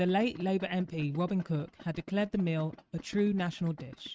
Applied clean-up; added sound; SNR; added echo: neural mask model RNNoise.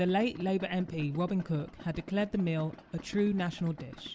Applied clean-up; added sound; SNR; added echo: none; Idling; 18 dB; none.